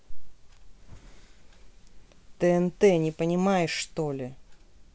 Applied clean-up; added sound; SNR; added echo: none; none; none; none.